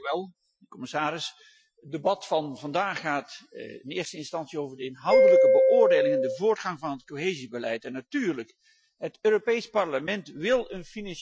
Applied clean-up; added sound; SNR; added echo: classical method Wiener filter.